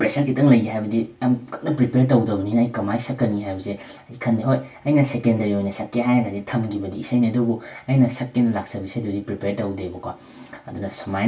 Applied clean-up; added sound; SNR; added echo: none; none; none; reverberation time 0.1 s.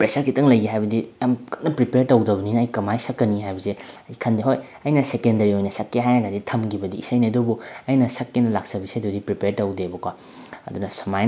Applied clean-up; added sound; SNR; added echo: none; none; none; none.